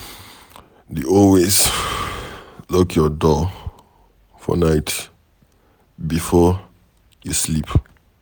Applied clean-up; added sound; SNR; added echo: none; none; none; none.